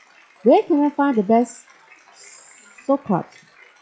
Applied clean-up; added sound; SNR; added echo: classical method log-MMSE.